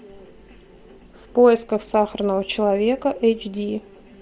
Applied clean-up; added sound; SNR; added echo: none; none; none; none.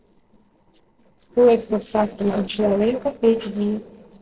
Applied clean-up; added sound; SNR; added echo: neural separator model SepFormer DNS4.